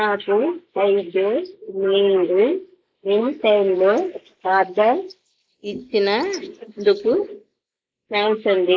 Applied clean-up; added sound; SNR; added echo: neural mask model Resemble Enhance denoiser.